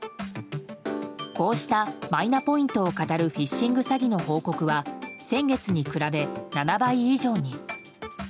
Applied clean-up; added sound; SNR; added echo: none; none; none; none.